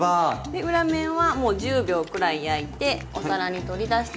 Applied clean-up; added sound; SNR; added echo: none; none; none; none.